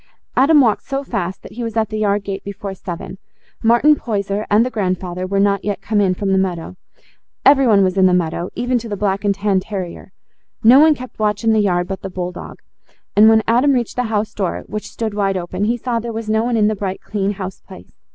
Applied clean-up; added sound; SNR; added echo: none; none; none; none.